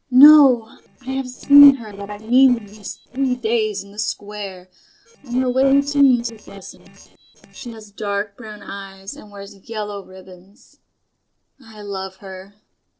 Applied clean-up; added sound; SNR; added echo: neural separator model SepFormer DNS4.